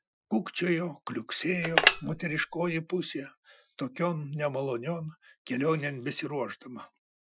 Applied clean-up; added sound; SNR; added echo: classical method Wiener filter.